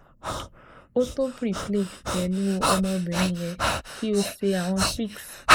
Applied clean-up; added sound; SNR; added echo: neural mask model Resemble Enhance denoiser.